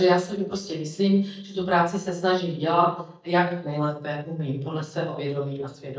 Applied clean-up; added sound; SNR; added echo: neural mask model DeepFilterNet 3.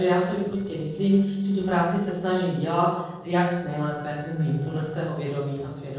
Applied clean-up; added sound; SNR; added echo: neural separator model SepFormer DNS4.